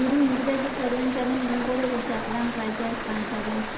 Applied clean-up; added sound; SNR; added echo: none; Stream; 5 dB; reverberation time 0.9 s.